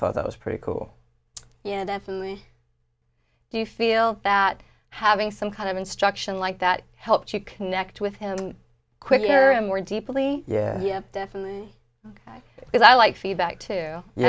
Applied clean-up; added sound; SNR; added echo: none; none; none; none.